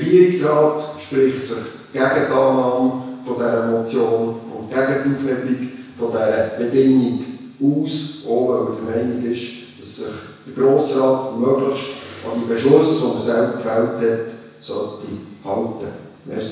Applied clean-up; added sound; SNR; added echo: none; none; none; reverberation time 1.0 s.